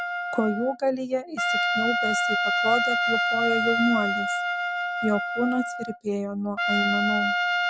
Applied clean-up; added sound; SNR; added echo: none; Trumpet; -2 dB; none.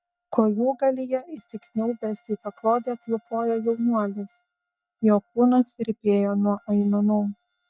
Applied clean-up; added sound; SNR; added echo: neural mask model DeepFilterNet 3.